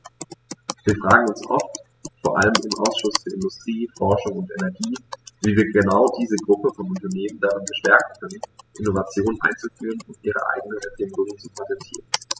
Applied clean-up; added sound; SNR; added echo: classical method spectral subtraction.